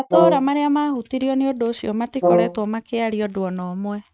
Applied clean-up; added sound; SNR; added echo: neural mask model RNNoise.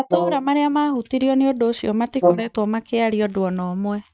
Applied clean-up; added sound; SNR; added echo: neural mask model DeepFilterNet 3.